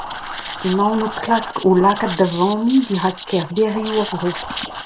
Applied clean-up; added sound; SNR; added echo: none; Liquid; 11 dB; none.